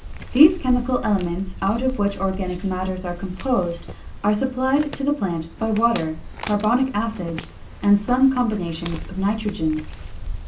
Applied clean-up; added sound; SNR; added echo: none; Walk, footsteps; 11 dB; reverberation time 0.3 s.